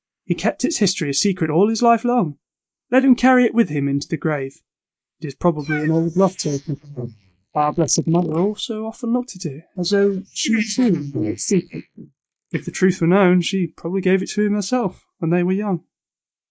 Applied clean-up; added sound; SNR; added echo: neural mask model Resemble Enhance denoiser.